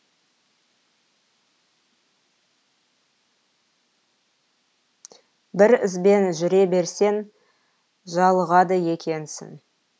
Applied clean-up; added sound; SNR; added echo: none; none; none; none.